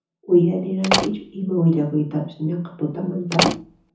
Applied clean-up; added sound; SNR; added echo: none; Slam; 3 dB; reverberation time 0.6 s.